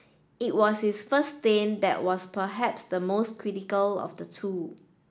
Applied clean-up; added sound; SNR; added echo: none; none; none; none.